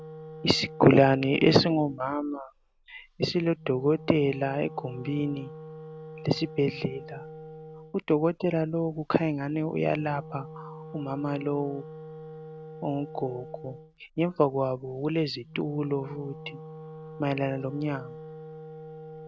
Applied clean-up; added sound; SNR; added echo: none; Wind instrument, woodwind instrument; 16 dB; none.